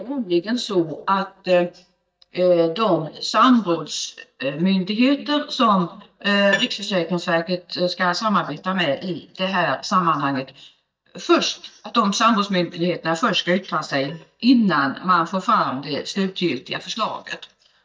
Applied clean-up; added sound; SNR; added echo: neural mask model DeepFilterNet 3.